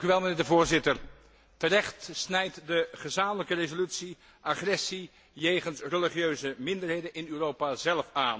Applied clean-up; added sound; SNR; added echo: none; none; none; none.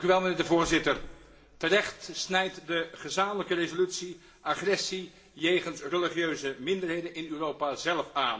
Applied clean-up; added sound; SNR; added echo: none; none; none; reverberation time 1.4 s.